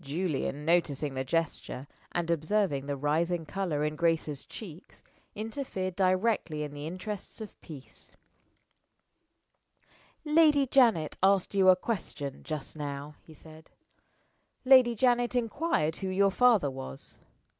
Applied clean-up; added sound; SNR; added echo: none; none; none; none.